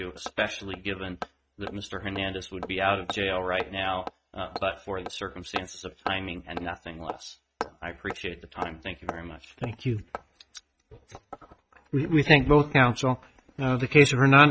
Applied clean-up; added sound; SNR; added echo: neural mask model RNNoise.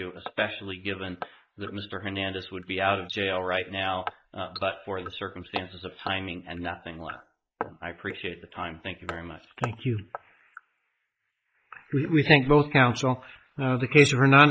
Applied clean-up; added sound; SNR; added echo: neural mask model Resemble Enhance denoiser.